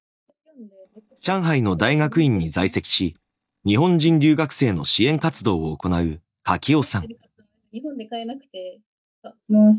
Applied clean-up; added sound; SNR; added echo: neural mask model DeepFilterNet 3.